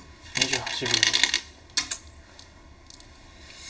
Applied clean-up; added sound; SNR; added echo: none; none; none; reverberation time 0.2 s.